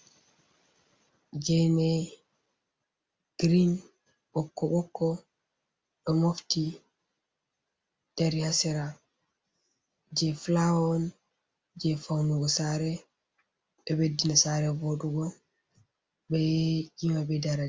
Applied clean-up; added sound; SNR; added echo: none; none; none; none.